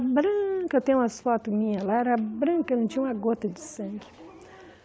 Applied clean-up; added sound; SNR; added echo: none; none; none; none.